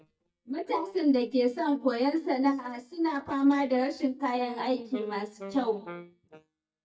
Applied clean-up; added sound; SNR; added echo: neural mask model DeepFilterNet 3.